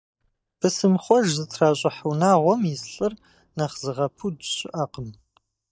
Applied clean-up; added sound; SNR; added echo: neural mask model DeepFilterNet 3.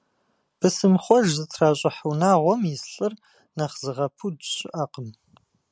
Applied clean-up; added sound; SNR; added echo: none; none; none; none.